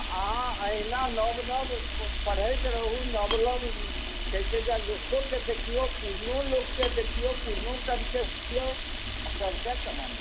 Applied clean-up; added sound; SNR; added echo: none; Camera; -1 dB; none.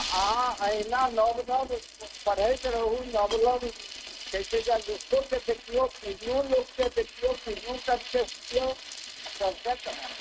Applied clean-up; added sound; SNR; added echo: neural mask model RNNoise.